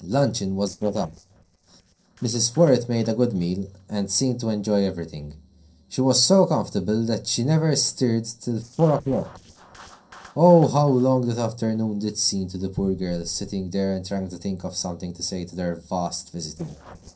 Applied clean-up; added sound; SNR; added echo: neural separator model SepFormer DNS4.